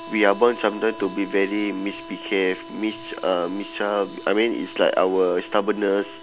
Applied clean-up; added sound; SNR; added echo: none; Harmonica; 16 dB; none.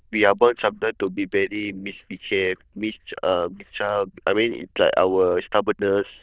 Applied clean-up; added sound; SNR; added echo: neural diffusion model UNIVERSE++.